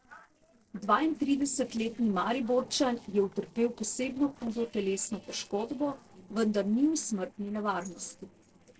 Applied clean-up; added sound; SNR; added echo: neural separator model SepFormer DNS4.